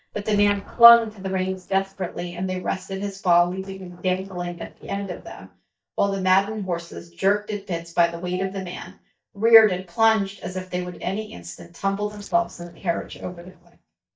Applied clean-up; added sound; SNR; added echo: neural mask model DeepFilterNet 3.